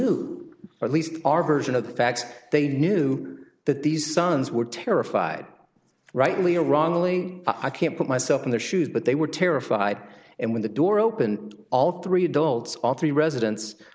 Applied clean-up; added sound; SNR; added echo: neural mask model Resemble Enhance denoiser.